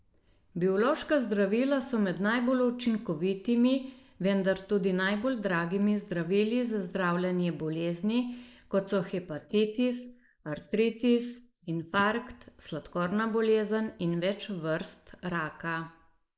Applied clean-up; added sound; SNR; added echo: neural mask model Resemble Enhance denoiser.